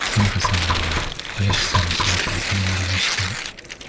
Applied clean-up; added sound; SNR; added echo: none; Knock + Tearing; -1 dB; none.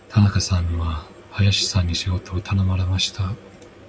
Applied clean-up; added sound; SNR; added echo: none; none; none; none.